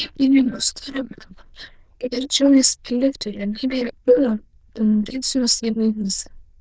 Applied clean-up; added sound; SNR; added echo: neural diffusion model UNIVERSE++.